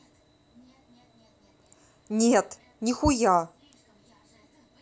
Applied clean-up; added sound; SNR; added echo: none; none; none; none.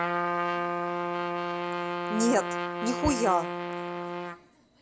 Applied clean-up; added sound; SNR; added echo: none; Trumpet; -1 dB; none.